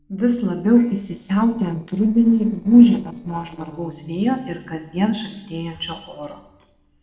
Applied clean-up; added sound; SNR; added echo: neural separator model SepFormer DNS4.